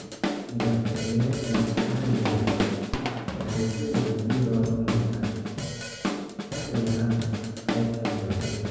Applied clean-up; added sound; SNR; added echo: none; Drum kit; 2 dB; reverberation time 2.2 s.